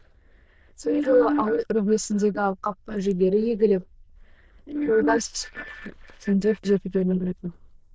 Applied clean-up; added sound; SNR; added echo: neural diffusion model UNIVERSE++.